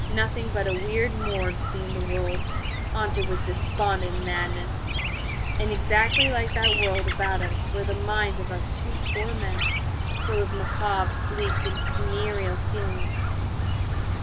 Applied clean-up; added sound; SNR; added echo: none; Chirp, tweet; -4 dB; none.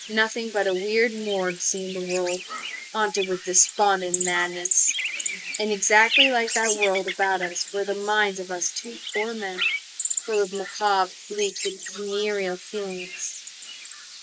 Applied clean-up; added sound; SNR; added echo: neural mask model Resemble Enhance denoiser.